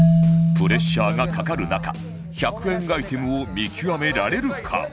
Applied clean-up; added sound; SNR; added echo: none; Marimba, xylophone; -2 dB; none.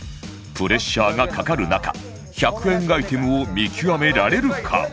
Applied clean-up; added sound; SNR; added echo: none; none; none; none.